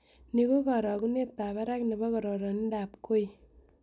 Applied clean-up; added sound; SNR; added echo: none; none; none; none.